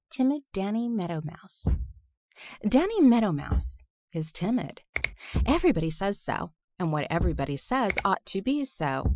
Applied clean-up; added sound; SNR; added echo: classical method Wiener filter.